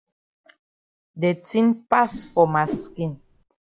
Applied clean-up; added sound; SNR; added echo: none; Whoosh, swoosh, swish; 12 dB; none.